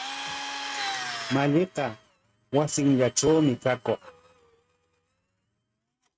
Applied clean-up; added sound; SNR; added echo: neural mask model RNNoise.